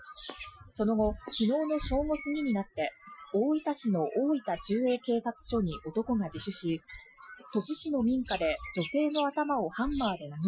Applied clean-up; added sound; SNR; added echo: classical method Wiener filter.